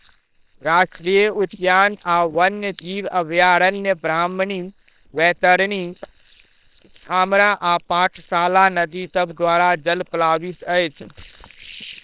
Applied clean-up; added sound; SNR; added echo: neural separator model SepFormer WHAM!.